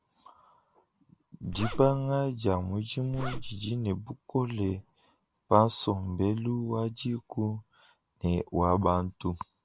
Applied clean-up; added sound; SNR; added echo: none; Zipper (clothing); 6 dB; none.